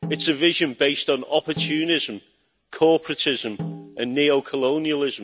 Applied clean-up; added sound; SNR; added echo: none; Snare drum; 15 dB; none.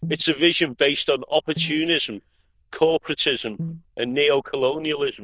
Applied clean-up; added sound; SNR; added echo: neural diffusion model UNIVERSE++.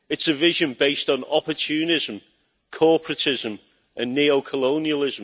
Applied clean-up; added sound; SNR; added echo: none; none; none; none.